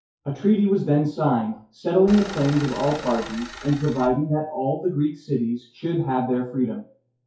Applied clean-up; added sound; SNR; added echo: classical method WPE with log-MMSE.